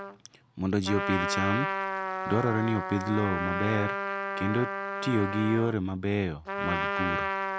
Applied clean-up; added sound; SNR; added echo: none; Trumpet; 3 dB; none.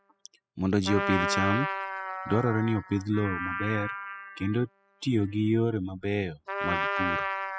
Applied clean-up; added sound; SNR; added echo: classical method spectral subtraction.